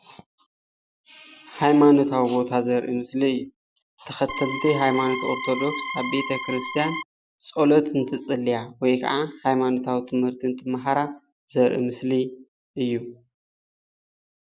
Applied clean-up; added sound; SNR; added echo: none; Organ; 7 dB; none.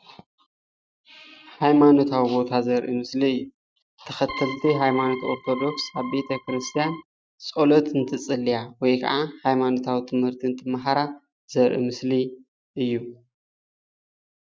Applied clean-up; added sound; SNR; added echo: neural mask model RNNoise.